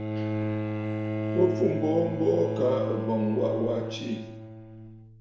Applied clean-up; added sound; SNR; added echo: none; Bowed string instrument; 3 dB; reverberation time 0.9 s.